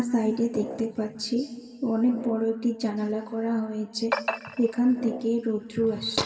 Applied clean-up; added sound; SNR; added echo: none; Brass instrument; 17 dB; reverberation time 1.8 s.